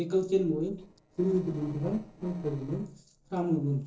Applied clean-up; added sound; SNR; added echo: neural separator model SepFormer DNS4.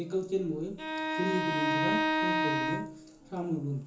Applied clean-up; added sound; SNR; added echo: none; Bowed string instrument; -2 dB; reverberation time 0.7 s.